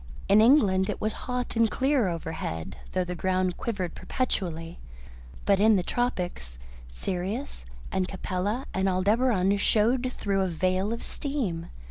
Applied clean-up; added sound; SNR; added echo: none; Insect; 17 dB; none.